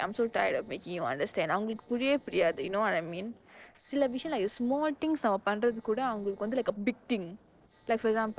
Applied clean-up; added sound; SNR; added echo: neural separator model SepFormer DNS4.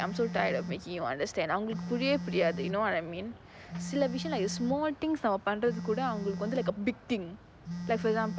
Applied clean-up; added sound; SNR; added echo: none; Telephone; 8 dB; none.